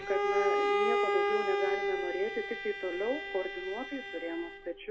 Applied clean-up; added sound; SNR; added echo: none; Bowed string instrument; -3 dB; reverberation time 0.9 s.